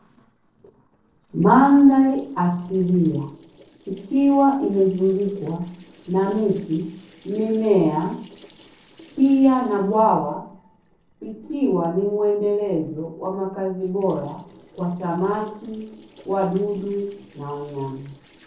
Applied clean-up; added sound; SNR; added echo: neural separator model SepFormer DNS4.